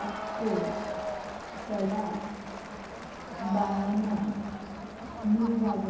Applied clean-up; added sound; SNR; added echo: none; Crowd; 6 dB; reverberation time 1.0 s.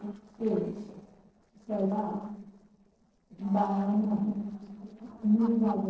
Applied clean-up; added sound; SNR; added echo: neural separator model SepFormer DNS4.